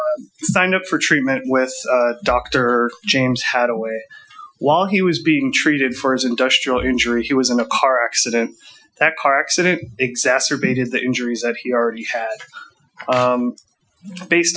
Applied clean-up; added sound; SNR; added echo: classical method Wiener filter.